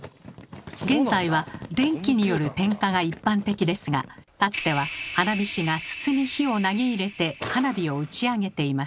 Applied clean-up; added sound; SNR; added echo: none; none; none; none.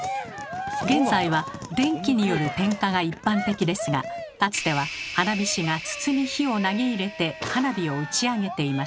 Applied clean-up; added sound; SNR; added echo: none; Cheering; 10 dB; none.